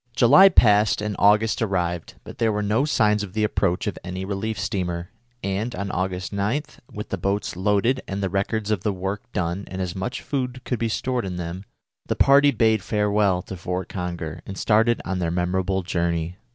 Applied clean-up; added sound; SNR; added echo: none; none; none; none.